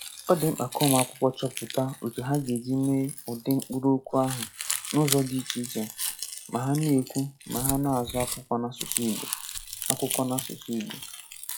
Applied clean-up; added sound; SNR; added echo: classical method log-MMSE.